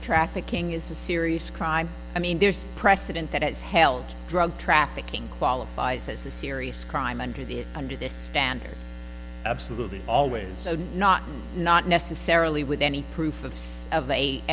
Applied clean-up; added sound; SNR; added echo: none; none; none; none.